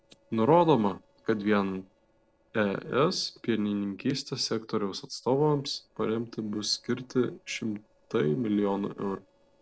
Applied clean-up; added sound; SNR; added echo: neural separator model SepFormer DNS4.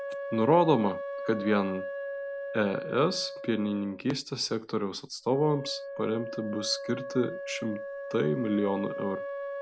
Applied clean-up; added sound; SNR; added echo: none; Wind instrument, woodwind instrument; 8 dB; none.